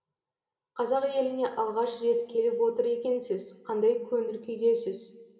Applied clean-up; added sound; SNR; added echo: none; none; none; reverberation time 1.5 s.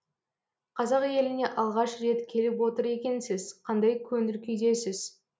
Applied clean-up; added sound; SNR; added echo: none; none; none; none.